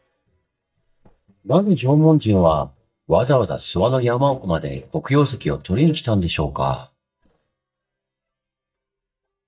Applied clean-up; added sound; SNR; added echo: neural mask model DeepFilterNet 3.